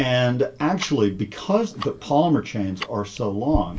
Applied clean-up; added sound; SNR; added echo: none; Tick-tock; 12 dB; reverberation time 0.2 s.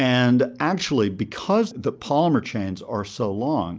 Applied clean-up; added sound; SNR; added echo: none; none; none; none.